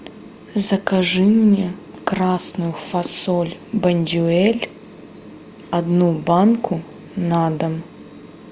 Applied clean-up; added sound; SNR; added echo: none; none; none; none.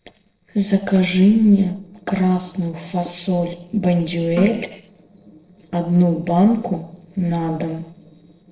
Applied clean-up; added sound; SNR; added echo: neural separator model SepFormer DNS4.